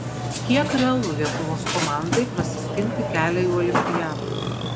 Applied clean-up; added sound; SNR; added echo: none; Burping, eructation; 1 dB; none.